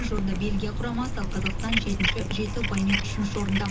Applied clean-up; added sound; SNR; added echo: none; Cat; -1 dB; reverberation time 0.2 s.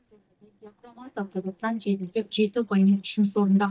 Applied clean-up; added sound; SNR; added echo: neural mask model DeepFilterNet 3.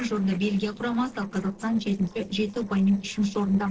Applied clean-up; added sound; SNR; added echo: neural separator model SepFormer DNS4.